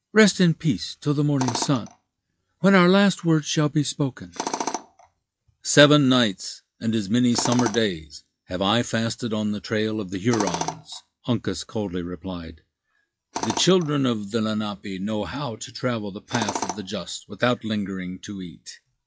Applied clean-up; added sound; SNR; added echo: classical method log-MMSE.